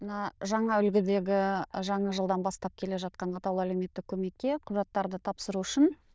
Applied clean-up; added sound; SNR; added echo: neural diffusion model UNIVERSE++.